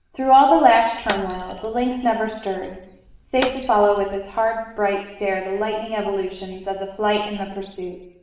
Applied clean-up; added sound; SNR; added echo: none; Shatter; 15 dB; reverberation time 0.9 s.